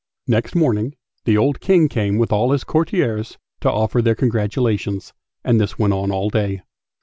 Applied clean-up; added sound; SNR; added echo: none; none; none; none.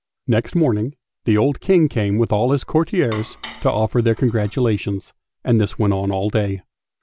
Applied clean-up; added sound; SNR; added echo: none; Dishes, pots, and pans; 19 dB; none.